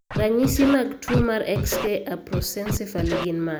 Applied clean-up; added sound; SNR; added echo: none; Scratching (performance technique); 4 dB; none.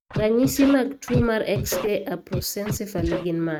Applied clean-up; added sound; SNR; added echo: neural mask model RNNoise.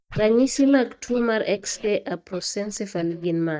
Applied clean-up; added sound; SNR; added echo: neural mask model DeepFilterNet 3.